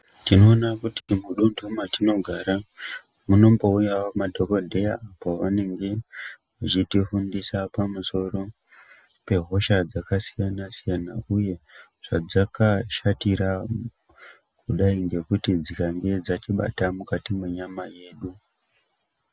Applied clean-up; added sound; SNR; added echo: none; none; none; none.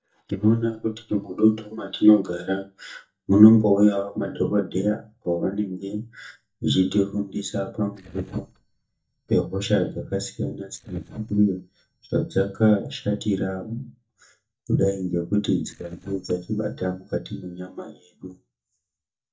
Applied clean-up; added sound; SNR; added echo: neural mask model DeepFilterNet 3.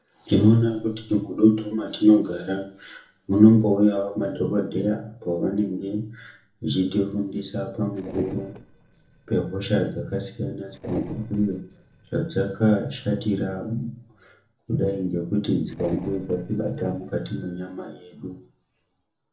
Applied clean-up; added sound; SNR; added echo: neural separator model SepFormer DNS4.